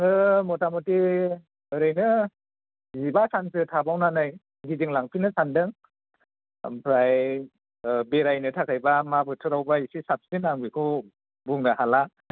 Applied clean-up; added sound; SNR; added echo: none; none; none; none.